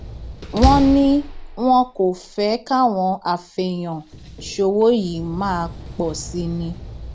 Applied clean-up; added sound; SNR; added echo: none; Slam; 9 dB; none.